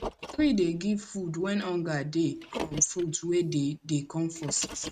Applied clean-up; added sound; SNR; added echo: neural mask model RNNoise.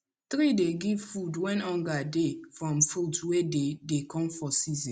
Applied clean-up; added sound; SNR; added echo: none; none; none; none.